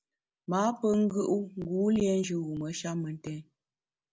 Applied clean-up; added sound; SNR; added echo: none; none; none; none.